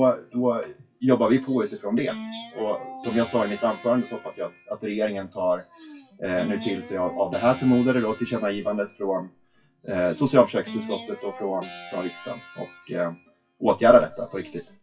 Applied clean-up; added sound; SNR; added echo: classical method WPE with log-MMSE.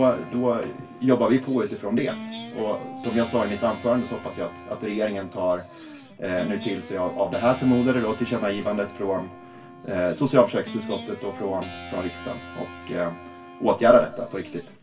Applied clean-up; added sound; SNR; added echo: none; Guitar; 15 dB; reverberation time 0.1 s.